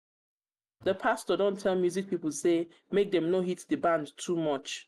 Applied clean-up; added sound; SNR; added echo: none; none; none; none.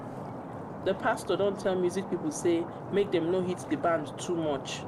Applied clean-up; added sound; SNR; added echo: none; Stream; 9 dB; none.